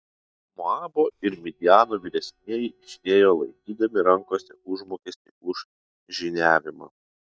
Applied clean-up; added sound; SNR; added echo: neural mask model DeepFilterNet 3.